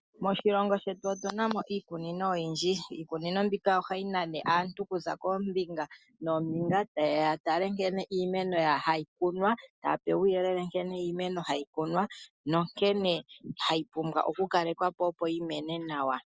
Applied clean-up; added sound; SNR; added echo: none; none; none; none.